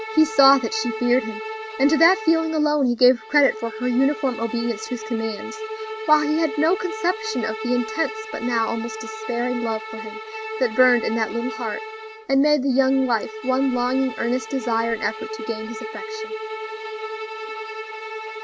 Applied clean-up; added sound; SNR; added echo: none; Bowed string instrument; 10 dB; none.